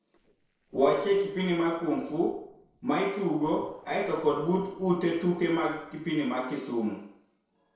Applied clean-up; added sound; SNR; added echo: neural separator model SepFormer DNS4.